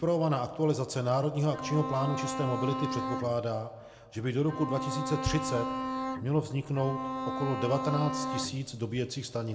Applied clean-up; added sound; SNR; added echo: none; Bowed string instrument; 4 dB; reverberation time 1.0 s.